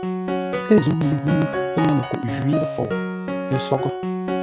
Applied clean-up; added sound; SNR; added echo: none; Piano; 3 dB; none.